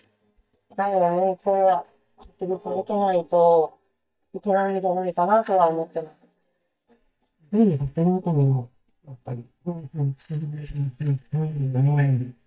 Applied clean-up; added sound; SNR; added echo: neural mask model DeepFilterNet 3.